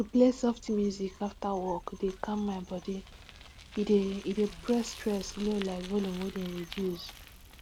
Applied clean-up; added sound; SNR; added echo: none; Bicycle; 17 dB; none.